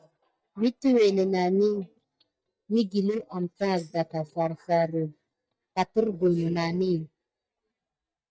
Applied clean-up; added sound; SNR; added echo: neural mask model DeepFilterNet 3.